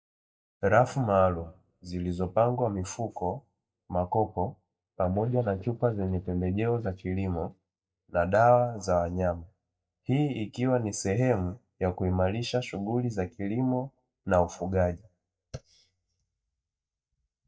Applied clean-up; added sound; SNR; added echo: neural mask model DeepFilterNet 3.